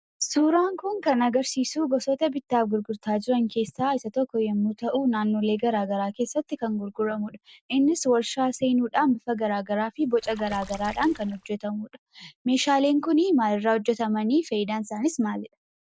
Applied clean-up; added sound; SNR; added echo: none; Water / Splash, splatter; 18 dB; none.